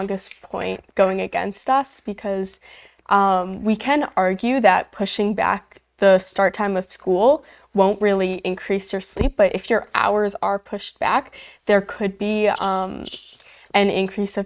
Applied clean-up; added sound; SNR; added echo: neural mask model RNNoise.